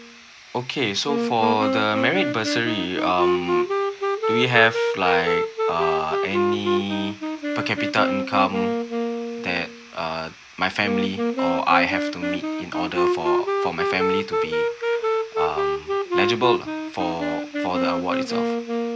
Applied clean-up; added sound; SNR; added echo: none; Wind instrument, woodwind instrument; -1 dB; none.